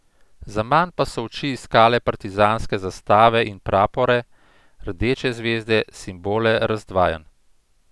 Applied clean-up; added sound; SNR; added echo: none; none; none; none.